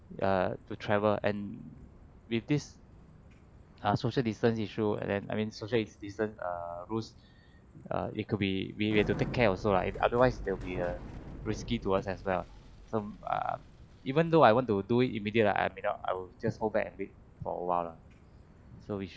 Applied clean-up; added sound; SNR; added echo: none; Bicycle; 15 dB; none.